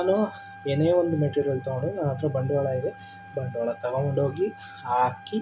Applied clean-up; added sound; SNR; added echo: none; Trumpet; 19 dB; none.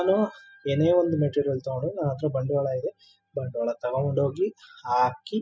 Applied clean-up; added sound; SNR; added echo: classical method spectral subtraction.